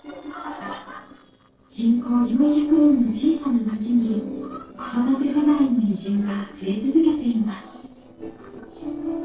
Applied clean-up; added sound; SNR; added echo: neural separator model SepFormer DNS4.